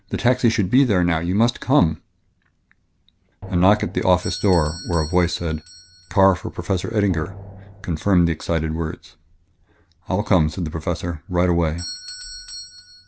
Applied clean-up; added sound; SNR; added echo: none; Drum + Doorbell; 18 dB; none.